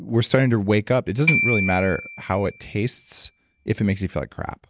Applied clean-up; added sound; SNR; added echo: none; Glockenspiel; 6 dB; none.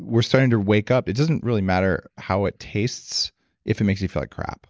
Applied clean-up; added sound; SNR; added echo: none; none; none; none.